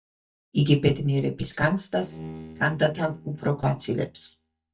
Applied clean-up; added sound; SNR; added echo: neural mask model DeepFilterNet 3.